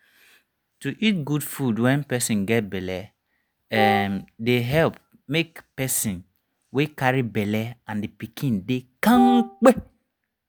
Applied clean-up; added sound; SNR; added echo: none; Wind instrument, woodwind instrument; 1 dB; none.